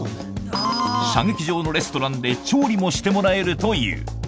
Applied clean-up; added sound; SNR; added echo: none; none; none; none.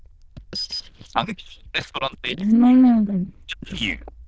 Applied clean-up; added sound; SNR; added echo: neural diffusion model UNIVERSE++.